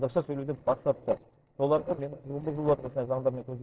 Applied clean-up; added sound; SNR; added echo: neural separator model SepFormer DNS4.